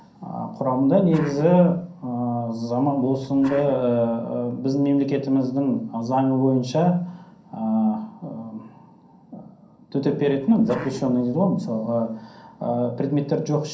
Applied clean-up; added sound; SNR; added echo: none; Sneeze; 17 dB; reverberation time 0.6 s.